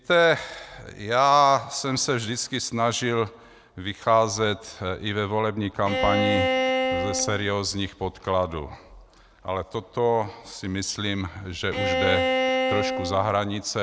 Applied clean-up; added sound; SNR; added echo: none; Bowed string instrument; 0 dB; none.